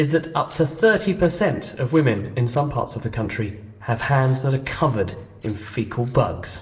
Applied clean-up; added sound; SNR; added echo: neural separator model SepFormer DNS4.